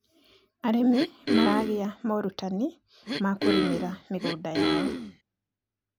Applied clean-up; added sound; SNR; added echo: none; Cough; 0 dB; none.